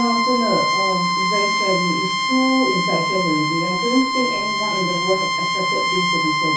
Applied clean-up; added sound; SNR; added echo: none; Bowed string instrument; -2 dB; reverberation time 0.6 s.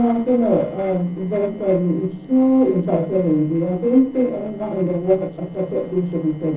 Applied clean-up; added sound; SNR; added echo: neural separator model SepFormer DNS4.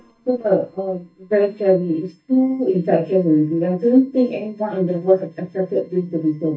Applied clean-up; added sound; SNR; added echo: neural mask model DeepFilterNet 3.